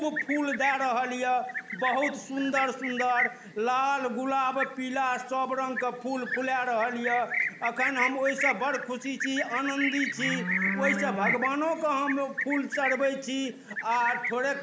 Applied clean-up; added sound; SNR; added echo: none; Livestock, farm animals, working animals; 4 dB; none.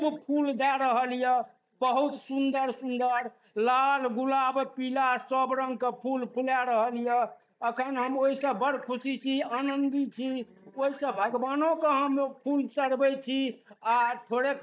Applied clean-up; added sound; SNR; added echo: neural mask model DeepFilterNet 3.